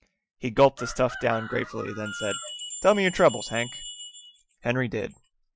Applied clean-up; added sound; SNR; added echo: classical method Wiener filter.